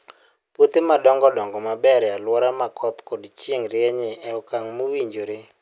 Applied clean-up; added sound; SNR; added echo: none; none; none; none.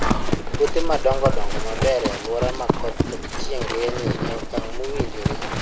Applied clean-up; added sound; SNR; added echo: none; Livestock, farm animals, working animals; -3 dB; none.